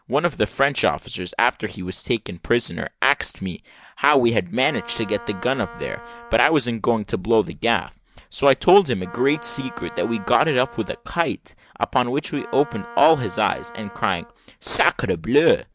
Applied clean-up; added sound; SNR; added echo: none; Wind instrument, woodwind instrument; 19 dB; none.